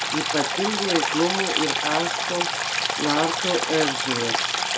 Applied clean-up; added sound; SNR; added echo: none; Stream; -2 dB; none.